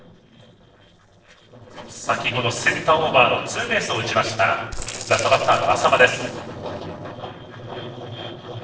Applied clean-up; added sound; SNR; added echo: neural separator model SepFormer DNS4.